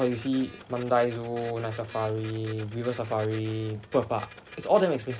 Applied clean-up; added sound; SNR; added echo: none; Printer; 18 dB; none.